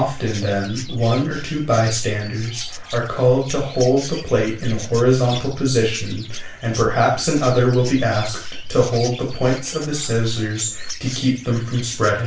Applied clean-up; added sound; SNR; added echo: none; Chirp, tweet; 16 dB; reverberation time 0.3 s.